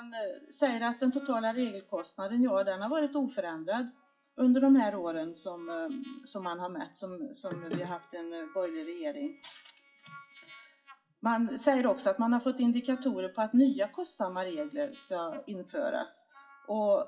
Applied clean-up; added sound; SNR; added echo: classical method WPE with log-MMSE.